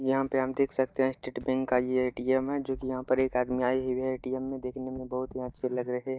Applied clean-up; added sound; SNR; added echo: neural mask model DeepFilterNet 3.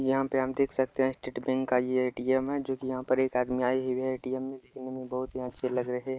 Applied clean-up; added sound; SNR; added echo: neural mask model Resemble Enhance denoiser.